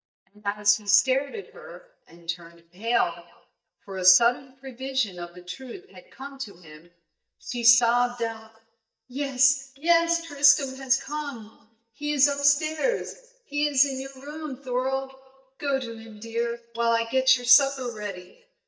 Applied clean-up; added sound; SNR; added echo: neural mask model DeepFilterNet 3.